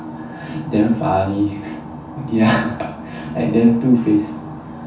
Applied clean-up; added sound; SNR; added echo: none; none; none; reverberation time 0.6 s.